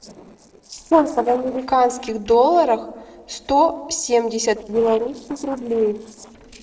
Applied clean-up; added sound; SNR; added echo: neural separator model SepFormer DNS4.